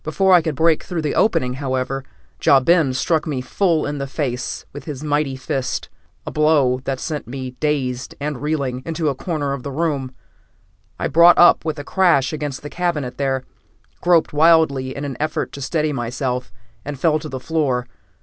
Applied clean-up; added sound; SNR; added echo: none; none; none; none.